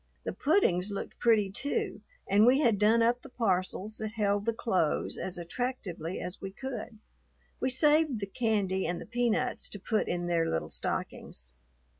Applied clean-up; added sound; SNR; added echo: none; none; none; none.